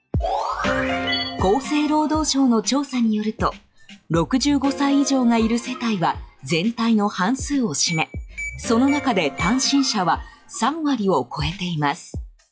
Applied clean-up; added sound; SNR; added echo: classical method log-MMSE.